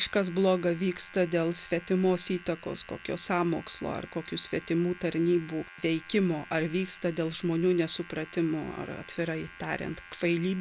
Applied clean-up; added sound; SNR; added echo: none; Domestic sounds, home sounds; 20 dB; none.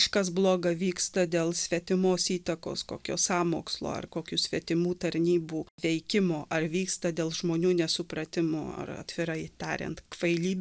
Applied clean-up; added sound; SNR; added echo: none; none; none; none.